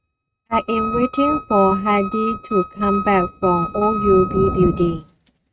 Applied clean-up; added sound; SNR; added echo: neural mask model RNNoise.